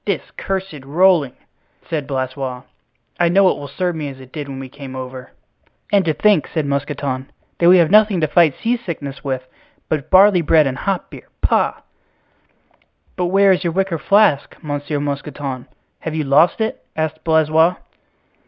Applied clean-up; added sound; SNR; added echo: none; none; none; none.